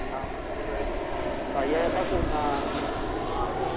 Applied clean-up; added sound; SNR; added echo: none; Fixed-wing aircraft, airplane; -4 dB; none.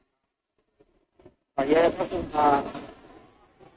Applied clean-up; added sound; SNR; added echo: neural mask model RNNoise.